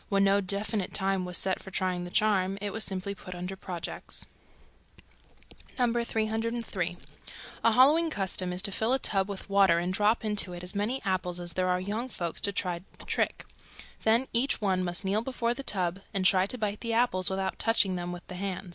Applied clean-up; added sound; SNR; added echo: none; none; none; none.